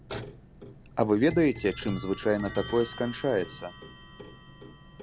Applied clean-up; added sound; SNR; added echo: none; Clock; 11 dB; none.